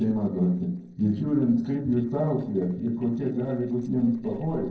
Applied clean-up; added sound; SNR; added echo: neural separator model SepFormer DNS4.